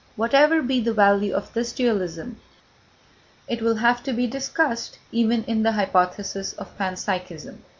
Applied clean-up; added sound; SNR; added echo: none; none; none; none.